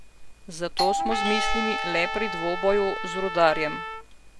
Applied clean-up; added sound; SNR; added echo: none; Doorbell + Trumpet; 2 dB; none.